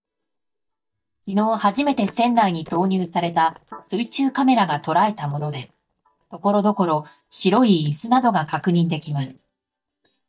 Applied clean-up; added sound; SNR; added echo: neural mask model DeepFilterNet 3.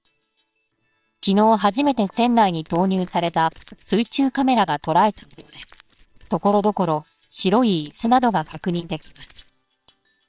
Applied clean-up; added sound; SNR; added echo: neural separator model SepFormer WHAMR!.